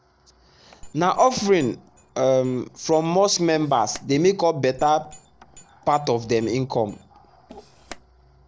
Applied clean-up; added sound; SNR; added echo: neural separator model SepFormer DNS4.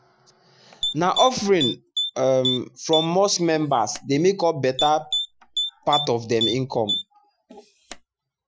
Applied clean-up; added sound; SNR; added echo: classical method Wiener filter.